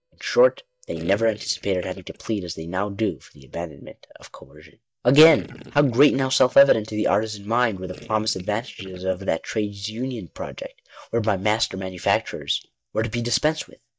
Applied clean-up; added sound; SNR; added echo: neural mask model DeepFilterNet 3.